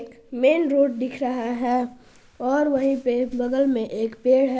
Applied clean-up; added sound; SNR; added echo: none; none; none; none.